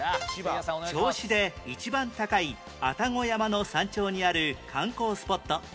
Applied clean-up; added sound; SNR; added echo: none; none; none; none.